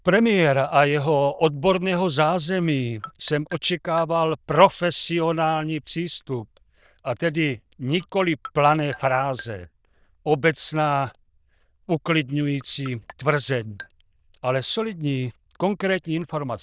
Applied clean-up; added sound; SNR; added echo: neural diffusion model UNIVERSE++.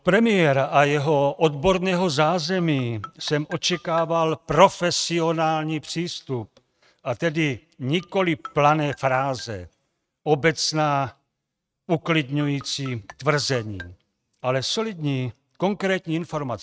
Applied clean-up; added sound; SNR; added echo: neural mask model RNNoise.